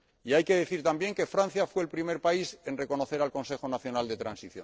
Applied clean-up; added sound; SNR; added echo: neural separator model SepFormer DNS4.